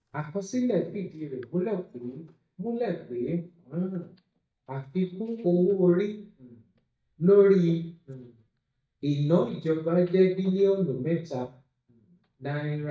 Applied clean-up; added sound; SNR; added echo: neural mask model DeepFilterNet 3.